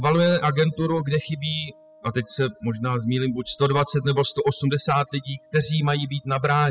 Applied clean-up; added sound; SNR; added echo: classical method spectral subtraction.